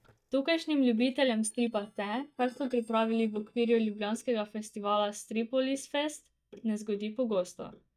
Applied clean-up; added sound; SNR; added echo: neural mask model DeepFilterNet 3.